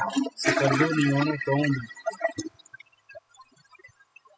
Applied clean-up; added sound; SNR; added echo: classical method spectral subtraction.